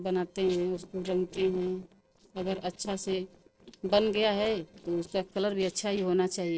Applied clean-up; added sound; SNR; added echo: neural separator model SepFormer DNS4.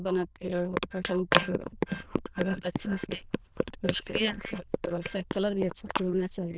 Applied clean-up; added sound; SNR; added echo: neural diffusion model UNIVERSE++.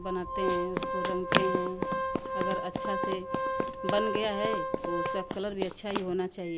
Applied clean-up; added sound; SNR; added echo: none; Run + Organ; -2 dB; none.